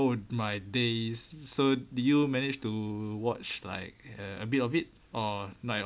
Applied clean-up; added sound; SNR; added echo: none; none; none; none.